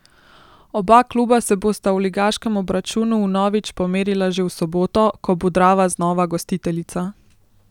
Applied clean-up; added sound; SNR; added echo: none; none; none; none.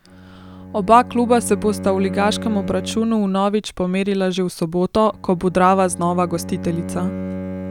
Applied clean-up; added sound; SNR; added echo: none; Bowed string instrument; 11 dB; none.